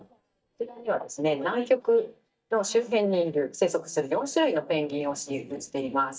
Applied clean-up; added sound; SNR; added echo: neural mask model DeepFilterNet 3.